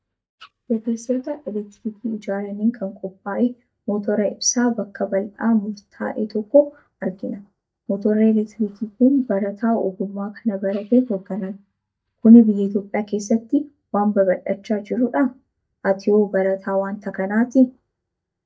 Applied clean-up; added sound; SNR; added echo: neural mask model DeepFilterNet 3.